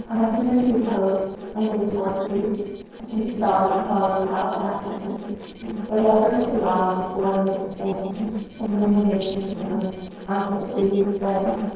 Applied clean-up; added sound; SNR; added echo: neural separator model SepFormer DNS4.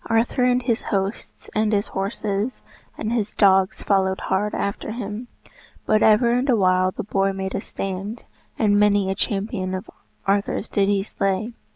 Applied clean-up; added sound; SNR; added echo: none; none; none; none.